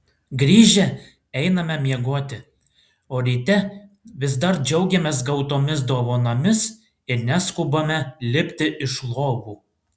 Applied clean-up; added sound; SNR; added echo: none; none; none; none.